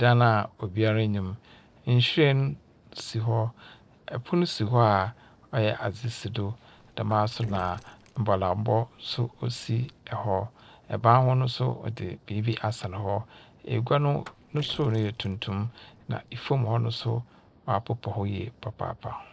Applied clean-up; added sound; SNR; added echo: neural separator model SepFormer DNS4.